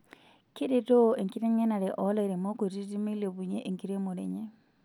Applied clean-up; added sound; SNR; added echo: none; none; none; none.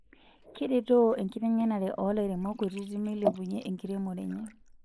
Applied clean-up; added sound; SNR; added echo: neural mask model Resemble Enhance denoiser.